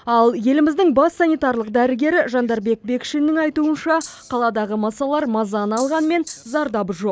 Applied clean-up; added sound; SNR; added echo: none; Rattle (instrument); 19 dB; none.